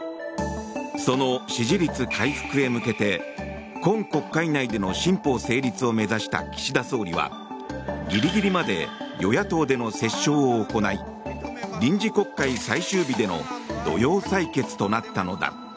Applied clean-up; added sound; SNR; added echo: none; none; none; none.